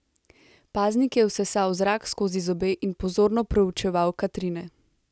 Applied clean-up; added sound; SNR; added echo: none; none; none; none.